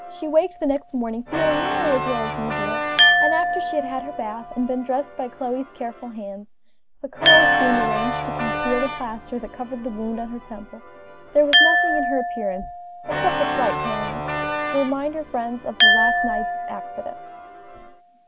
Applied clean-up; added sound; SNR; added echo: none; Glass + Organ; -3 dB; none.